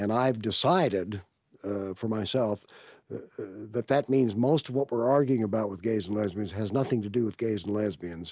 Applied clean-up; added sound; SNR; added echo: none; none; none; none.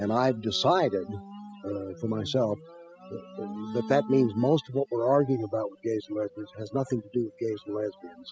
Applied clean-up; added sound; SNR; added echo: classical method spectral subtraction.